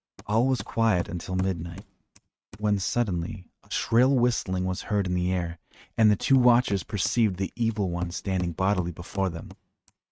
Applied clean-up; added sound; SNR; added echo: neural mask model RNNoise.